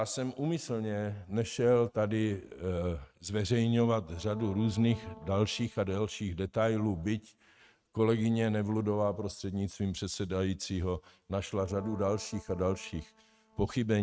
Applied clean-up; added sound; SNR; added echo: neural mask model RNNoise.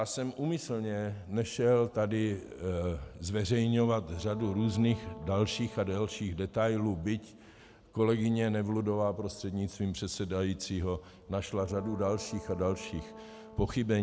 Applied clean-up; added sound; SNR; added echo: none; Brass instrument; 16 dB; none.